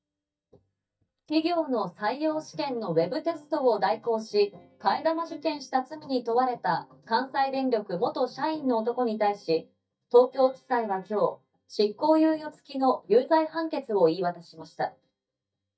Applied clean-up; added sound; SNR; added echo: neural mask model DeepFilterNet 3.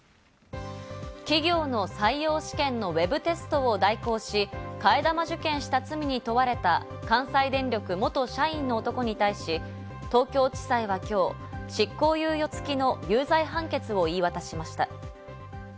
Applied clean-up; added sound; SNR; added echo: none; none; none; none.